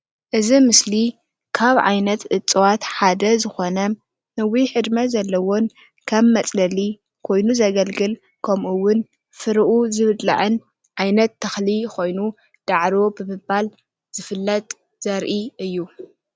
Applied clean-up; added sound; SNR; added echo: none; none; none; none.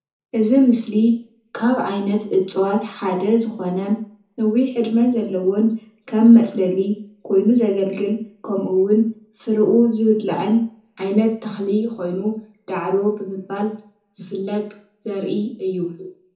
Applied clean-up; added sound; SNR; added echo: none; none; none; reverberation time 0.5 s.